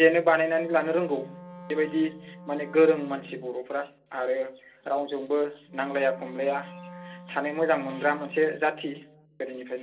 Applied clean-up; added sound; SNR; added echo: none; Wind instrument, woodwind instrument; 18 dB; reverberation time 0.2 s.